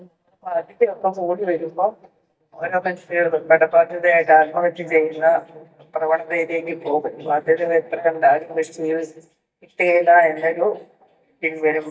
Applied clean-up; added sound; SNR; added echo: neural mask model DeepFilterNet 3.